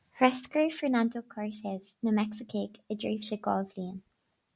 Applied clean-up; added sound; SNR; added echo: none; none; none; none.